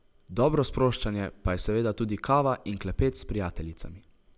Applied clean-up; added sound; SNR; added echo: none; none; none; none.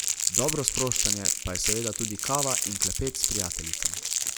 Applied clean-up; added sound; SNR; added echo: none; Crackle; -4 dB; none.